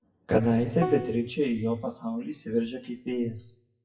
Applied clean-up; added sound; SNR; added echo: classical method WPE with log-MMSE.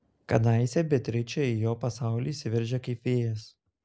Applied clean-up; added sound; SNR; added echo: none; none; none; none.